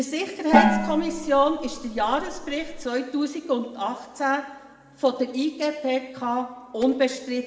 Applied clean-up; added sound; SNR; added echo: none; Gong; -1 dB; reverberation time 1.6 s.